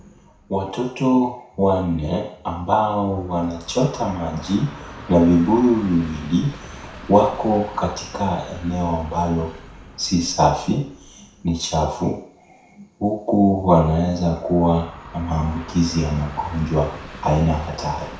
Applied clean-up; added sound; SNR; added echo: none; Train; 19 dB; reverberation time 0.6 s.